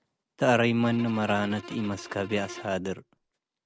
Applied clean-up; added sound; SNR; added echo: none; Bowed string instrument; 17 dB; none.